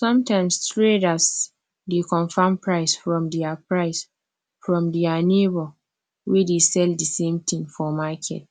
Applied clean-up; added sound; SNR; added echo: none; none; none; none.